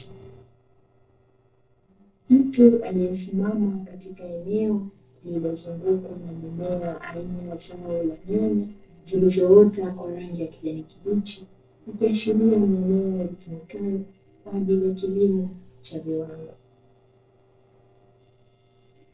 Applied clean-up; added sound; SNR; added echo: neural separator model SepFormer DNS4.